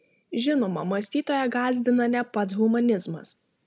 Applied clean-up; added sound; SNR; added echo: none; none; none; none.